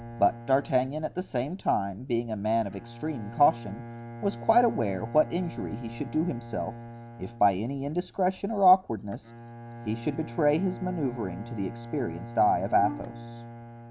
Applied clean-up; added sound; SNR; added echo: none; Bowed string instrument + Brass instrument; 13 dB; none.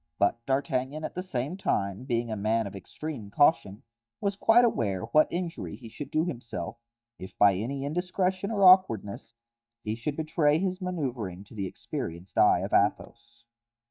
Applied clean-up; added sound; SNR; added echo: neural mask model DeepFilterNet 3.